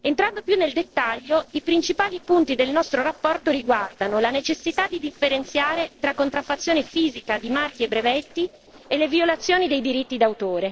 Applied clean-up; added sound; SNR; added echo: neural separator model SepFormer DNS4.